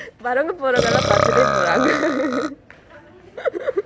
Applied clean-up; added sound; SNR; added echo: none; Burping, eructation; 0 dB; none.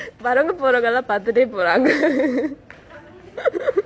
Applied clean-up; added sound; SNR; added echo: none; none; none; none.